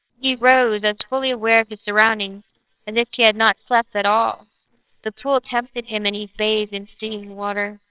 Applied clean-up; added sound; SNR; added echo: neural separator model SepFormer WHAMR!.